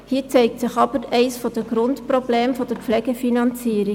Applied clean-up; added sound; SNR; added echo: none; none; none; none.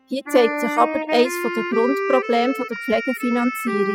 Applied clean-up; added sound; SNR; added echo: classical method spectral subtraction.